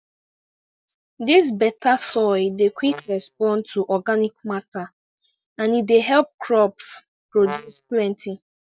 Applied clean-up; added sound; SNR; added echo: neural mask model DeepFilterNet 3.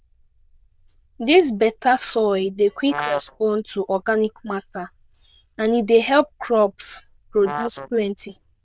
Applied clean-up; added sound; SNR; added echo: neural diffusion model UNIVERSE++.